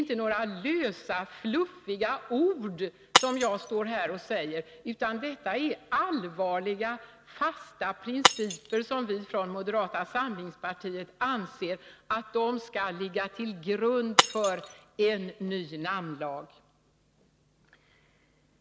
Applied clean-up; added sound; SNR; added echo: none; Shatter; 2 dB; none.